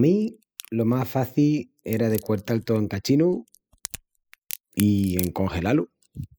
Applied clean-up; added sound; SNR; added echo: classical method spectral subtraction.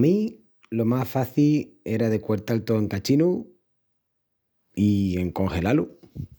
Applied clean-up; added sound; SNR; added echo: none; none; none; none.